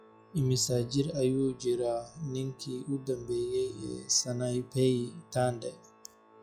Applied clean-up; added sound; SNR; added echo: classical method log-MMSE.